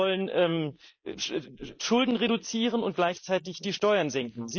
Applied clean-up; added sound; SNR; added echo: neural mask model Resemble Enhance denoiser.